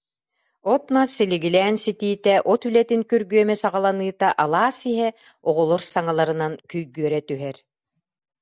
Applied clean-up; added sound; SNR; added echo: none; none; none; none.